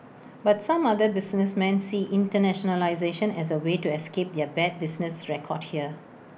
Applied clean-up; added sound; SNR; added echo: none; none; none; none.